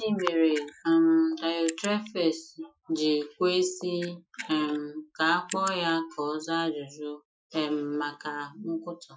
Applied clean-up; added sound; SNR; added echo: classical method Wiener filter.